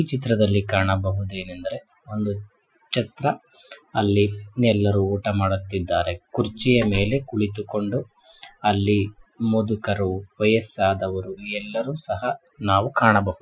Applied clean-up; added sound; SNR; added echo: classical method Wiener filter.